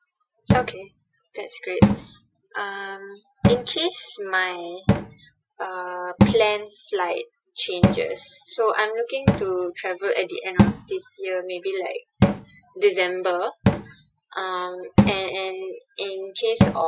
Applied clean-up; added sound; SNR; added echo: classical method Wiener filter.